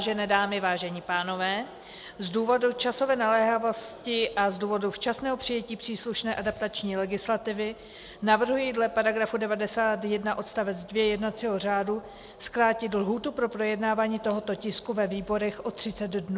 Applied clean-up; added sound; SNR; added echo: none; none; none; none.